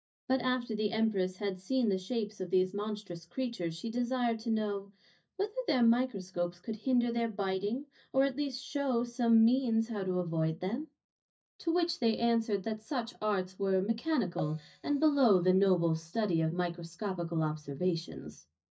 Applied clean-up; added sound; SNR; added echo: neural mask model DeepFilterNet 3.